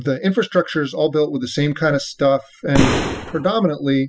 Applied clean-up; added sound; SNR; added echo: classical method spectral subtraction.